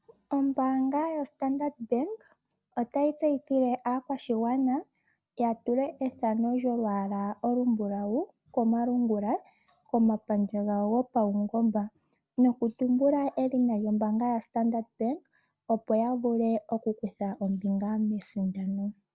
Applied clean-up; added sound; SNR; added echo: none; none; none; none.